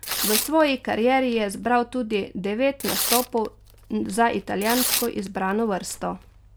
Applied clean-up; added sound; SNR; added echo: none; Tearing; 6 dB; none.